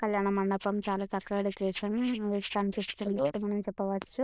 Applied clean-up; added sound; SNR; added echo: neural diffusion model UNIVERSE++.